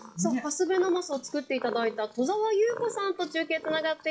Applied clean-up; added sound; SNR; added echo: classical method WPE with log-MMSE.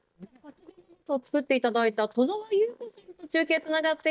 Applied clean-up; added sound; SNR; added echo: neural mask model DeepFilterNet 3.